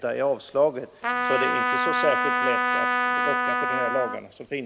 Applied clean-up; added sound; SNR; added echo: none; Trumpet; -3 dB; none.